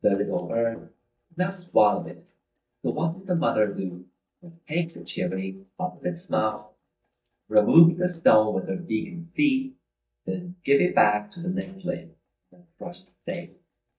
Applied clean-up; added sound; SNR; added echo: neural mask model DeepFilterNet 3.